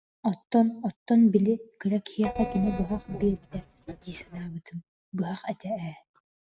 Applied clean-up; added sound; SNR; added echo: neural mask model RNNoise.